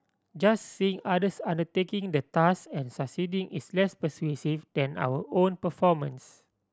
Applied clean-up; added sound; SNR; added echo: none; none; none; none.